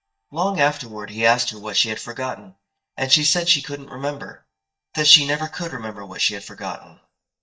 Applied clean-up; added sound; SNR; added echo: neural mask model DeepFilterNet 3.